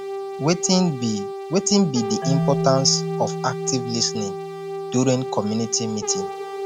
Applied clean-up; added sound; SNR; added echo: none; Marimba, xylophone + Brass instrument; 5 dB; none.